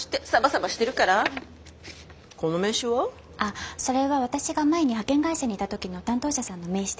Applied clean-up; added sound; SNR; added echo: none; none; none; none.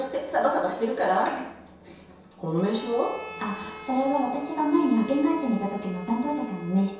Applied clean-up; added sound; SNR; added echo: none; Bowed string instrument; 17 dB; reverberation time 0.7 s.